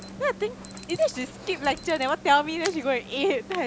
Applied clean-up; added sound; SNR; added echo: none; Alarm; 14 dB; none.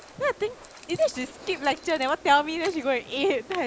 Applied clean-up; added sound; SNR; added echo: neural mask model Resemble Enhance denoiser.